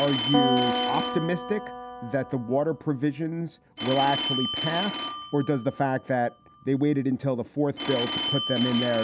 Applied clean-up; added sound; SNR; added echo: none; Acoustic guitar + Telephone; 4 dB; none.